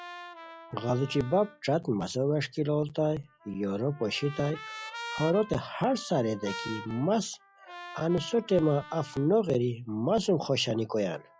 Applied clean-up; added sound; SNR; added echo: classical method log-MMSE.